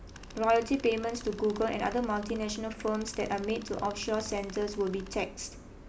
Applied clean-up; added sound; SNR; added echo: none; Tools; 19 dB; none.